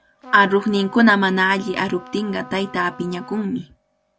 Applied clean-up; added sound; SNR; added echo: none; Trumpet; 19 dB; none.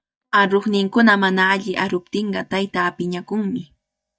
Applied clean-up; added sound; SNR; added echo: neural mask model DeepFilterNet 3.